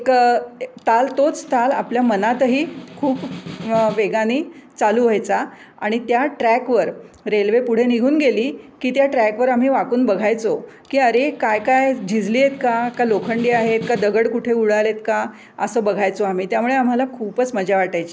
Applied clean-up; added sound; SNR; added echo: none; Snare drum; 18 dB; none.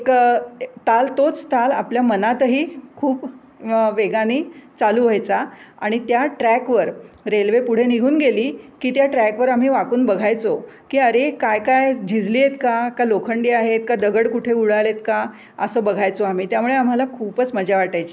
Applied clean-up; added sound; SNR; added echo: none; none; none; none.